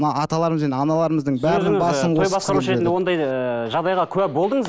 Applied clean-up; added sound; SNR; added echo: none; none; none; none.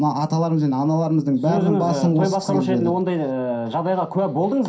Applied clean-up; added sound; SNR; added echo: none; none; none; reverberation time 0.3 s.